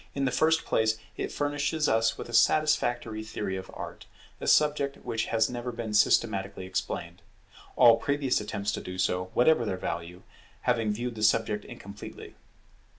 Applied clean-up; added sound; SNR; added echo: none; none; none; none.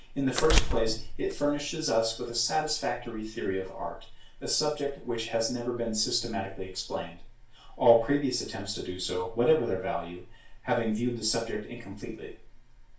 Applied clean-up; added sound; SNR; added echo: none; Door; -2 dB; reverberation time 0.3 s.